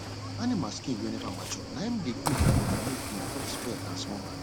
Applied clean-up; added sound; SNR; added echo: none; Cricket / Waves, surf; -3 dB; none.